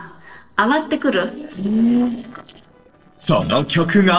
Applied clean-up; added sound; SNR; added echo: neural separator model SepFormer DNS4.